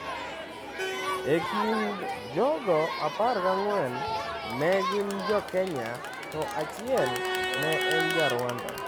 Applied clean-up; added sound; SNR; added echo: none; Crowd; 2 dB; none.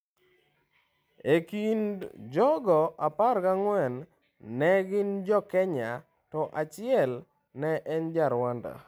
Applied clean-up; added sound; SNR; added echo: none; none; none; none.